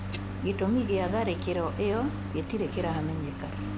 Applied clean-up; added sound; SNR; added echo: none; Engine; 4 dB; none.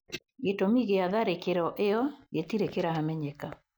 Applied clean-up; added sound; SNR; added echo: none; none; none; none.